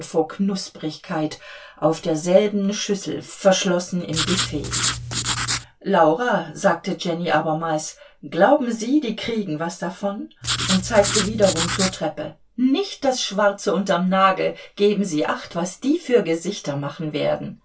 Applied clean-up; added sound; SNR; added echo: none; Writing; 3 dB; reverberation time 0.2 s.